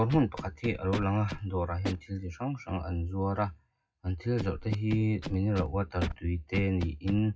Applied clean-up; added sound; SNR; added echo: classical method WPE with log-MMSE.